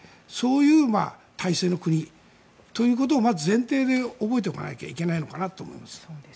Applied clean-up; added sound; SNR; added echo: none; none; none; none.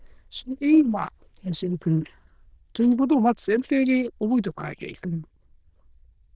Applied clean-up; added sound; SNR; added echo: neural diffusion model UNIVERSE++.